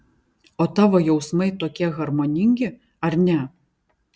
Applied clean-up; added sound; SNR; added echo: none; none; none; none.